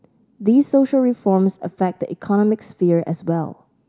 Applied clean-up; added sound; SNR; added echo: none; none; none; none.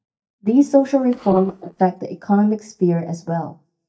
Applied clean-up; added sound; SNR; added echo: neural mask model DeepFilterNet 3.